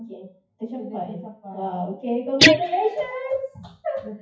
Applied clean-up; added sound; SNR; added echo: classical method WPE with log-MMSE.